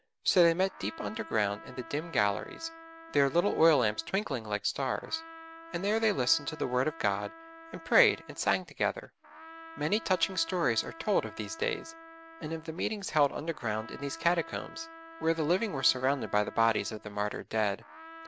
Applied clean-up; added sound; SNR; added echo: none; Trumpet; 18 dB; none.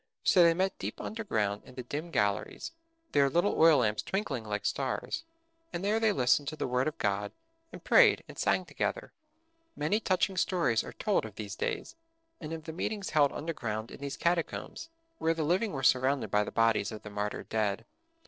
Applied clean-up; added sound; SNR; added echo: neural separator model SepFormer DNS4.